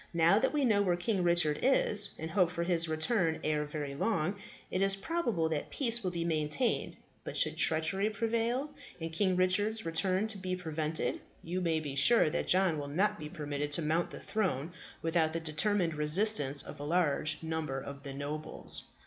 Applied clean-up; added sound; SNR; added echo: none; none; none; none.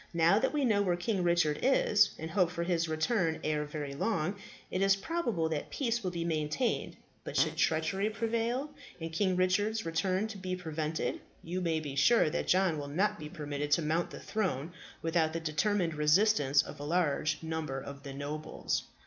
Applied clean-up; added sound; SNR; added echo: none; Fart; 15 dB; none.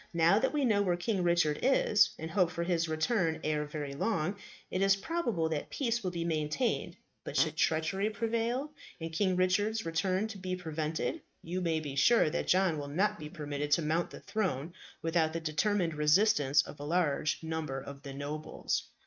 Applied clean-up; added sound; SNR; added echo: neural mask model RNNoise.